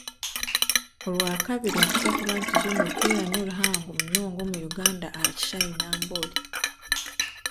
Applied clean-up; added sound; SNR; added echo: none; Chink, clink + Sink (filling or washing); -4 dB; none.